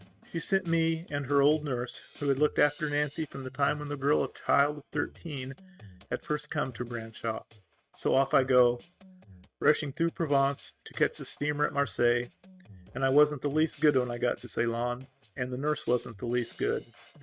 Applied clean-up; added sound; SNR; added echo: neural mask model RNNoise.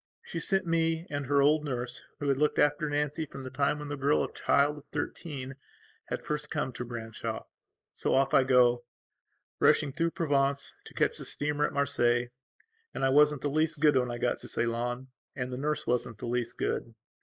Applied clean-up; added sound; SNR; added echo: neural mask model Resemble Enhance denoiser.